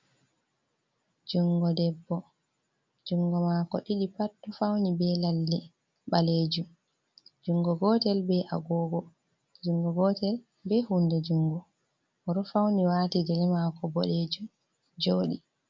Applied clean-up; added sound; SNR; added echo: none; none; none; none.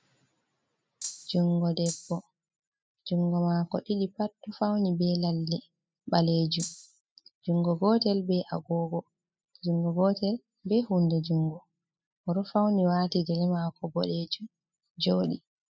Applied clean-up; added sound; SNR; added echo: classical method spectral subtraction.